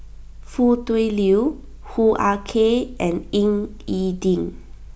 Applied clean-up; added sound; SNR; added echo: none; none; none; none.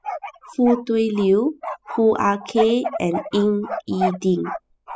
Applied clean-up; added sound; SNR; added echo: classical method spectral subtraction.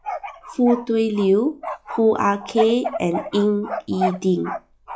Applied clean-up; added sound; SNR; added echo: classical method log-MMSE.